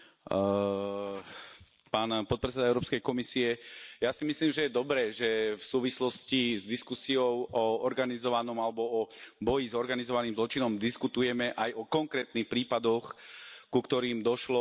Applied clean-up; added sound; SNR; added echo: none; none; none; none.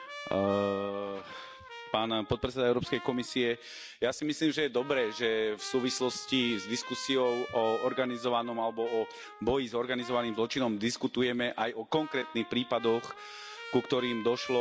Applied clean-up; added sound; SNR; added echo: none; Trumpet; 15 dB; none.